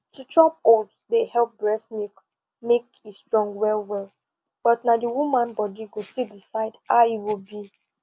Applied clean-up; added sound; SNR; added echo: none; none; none; none.